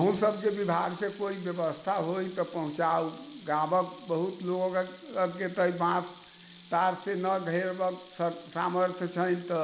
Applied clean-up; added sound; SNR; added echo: none; Sink (filling or washing) / Water tap, faucet; 18 dB; none.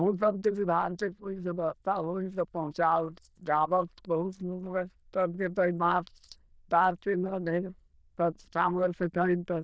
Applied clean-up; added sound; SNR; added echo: neural diffusion model UNIVERSE++.